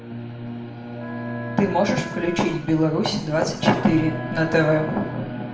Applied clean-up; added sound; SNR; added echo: none; Wind instrument, woodwind instrument; 15 dB; reverberation time 0.6 s.